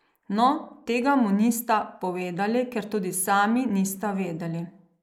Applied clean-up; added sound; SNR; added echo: neural mask model Resemble Enhance denoiser.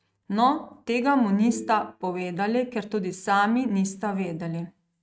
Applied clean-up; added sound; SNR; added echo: neural mask model RNNoise.